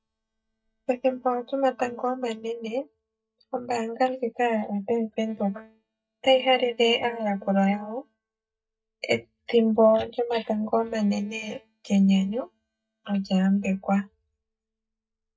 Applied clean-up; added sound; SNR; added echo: neural mask model DeepFilterNet 3.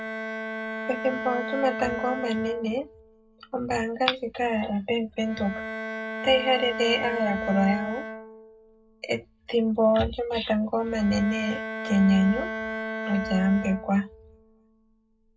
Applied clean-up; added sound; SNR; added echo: none; Bowed string instrument; 8 dB; reverberation time 0.3 s.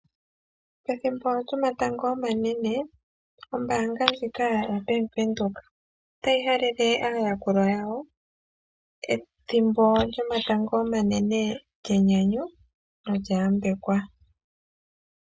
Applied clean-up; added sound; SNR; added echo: none; none; none; none.